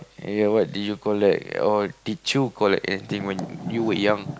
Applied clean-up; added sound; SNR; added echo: none; none; none; none.